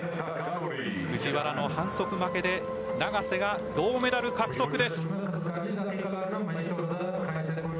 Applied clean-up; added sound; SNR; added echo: none; none; none; none.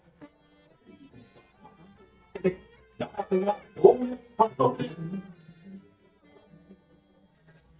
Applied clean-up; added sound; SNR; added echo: neural mask model DeepFilterNet 3.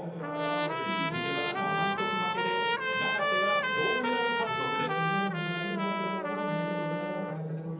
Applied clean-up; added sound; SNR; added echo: none; Trumpet; -4 dB; reverberation time 0.8 s.